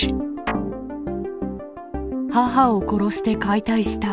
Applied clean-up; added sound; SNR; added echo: none; Guitar; 9 dB; none.